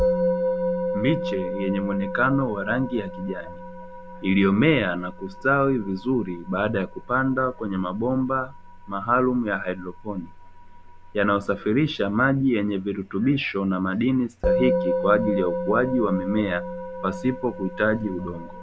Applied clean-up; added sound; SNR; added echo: none; Musical instrument; 6 dB; none.